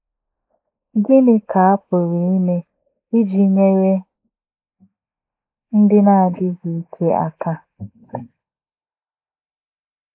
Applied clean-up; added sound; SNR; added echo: neural mask model Resemble Enhance denoiser.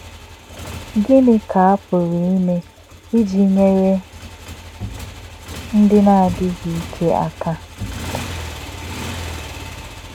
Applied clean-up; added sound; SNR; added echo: none; Bowed string instrument + Motorcycle; 13 dB; none.